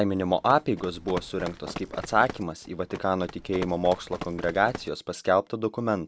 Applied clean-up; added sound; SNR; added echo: none; Run; 13 dB; none.